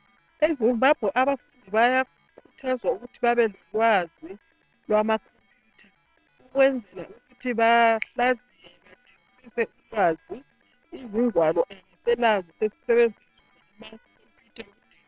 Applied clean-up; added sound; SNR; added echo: neural separator model SepFormer WHAM!.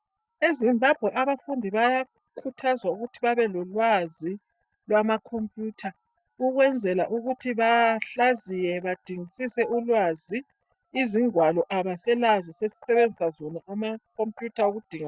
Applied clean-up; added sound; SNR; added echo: neural mask model DeepFilterNet 3.